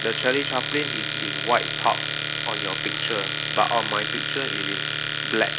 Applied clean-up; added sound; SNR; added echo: none; Domestic sounds, home sounds; 0 dB; none.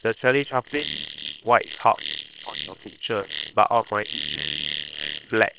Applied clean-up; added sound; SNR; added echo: neural separator model SepFormer WHAM!.